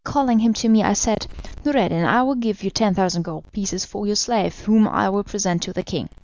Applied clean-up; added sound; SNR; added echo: none; none; none; none.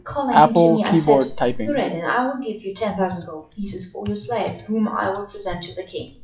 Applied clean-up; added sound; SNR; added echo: classical method WPE with log-MMSE.